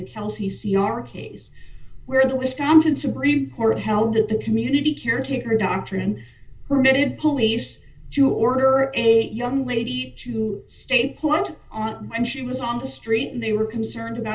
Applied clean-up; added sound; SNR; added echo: none; none; none; reverberation time 0.2 s.